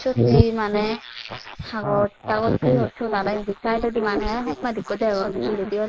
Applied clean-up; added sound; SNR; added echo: neural mask model Resemble Enhance denoiser.